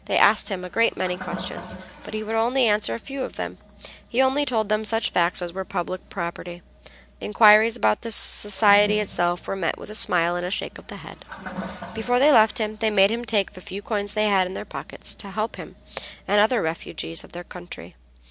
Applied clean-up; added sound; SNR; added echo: none; Toilet flush; 18 dB; none.